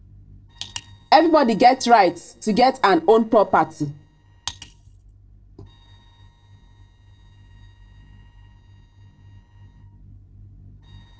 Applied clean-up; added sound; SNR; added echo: neural separator model SepFormer DNS4.